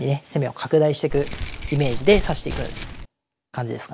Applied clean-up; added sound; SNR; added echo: none; Keys jangling; 4 dB; none.